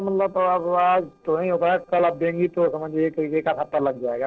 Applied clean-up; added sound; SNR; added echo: neural separator model SepFormer DNS4.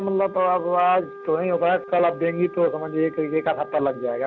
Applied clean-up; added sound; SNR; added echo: none; Wind instrument, woodwind instrument; 16 dB; none.